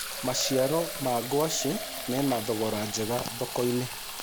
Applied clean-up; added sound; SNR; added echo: none; Fill (with liquid); 7 dB; none.